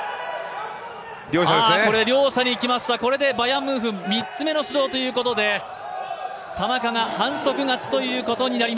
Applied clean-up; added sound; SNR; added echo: none; none; none; none.